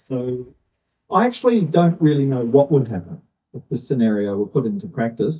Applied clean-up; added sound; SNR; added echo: neural mask model DeepFilterNet 3.